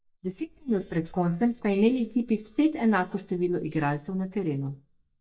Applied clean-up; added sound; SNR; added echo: neural mask model DeepFilterNet 3.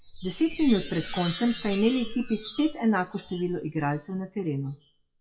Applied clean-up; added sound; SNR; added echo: classical method WPE with log-MMSE.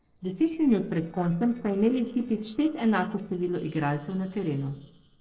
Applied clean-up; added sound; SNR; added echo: neural separator model SepFormer DNS4.